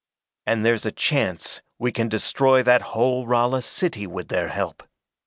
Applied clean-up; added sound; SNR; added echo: none; none; none; none.